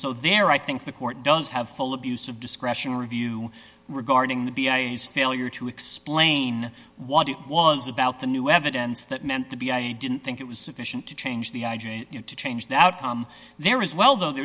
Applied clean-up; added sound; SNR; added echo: none; none; none; none.